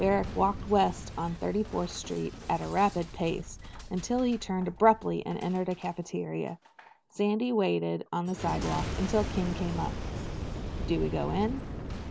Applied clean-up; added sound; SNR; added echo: none; Boom; 8 dB; none.